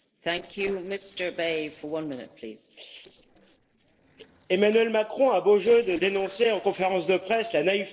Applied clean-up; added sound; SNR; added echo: neural separator model SepFormer DNS4.